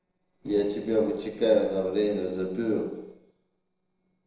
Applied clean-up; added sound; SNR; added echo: neural separator model SepFormer DNS4.